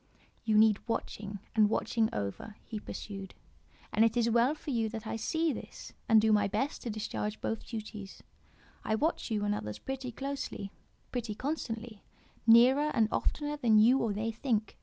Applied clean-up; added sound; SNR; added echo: none; none; none; none.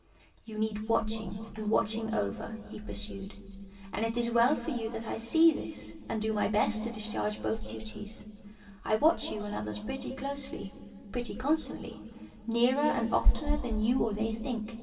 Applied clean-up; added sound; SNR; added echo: none; none; none; reverberation time 2.3 s.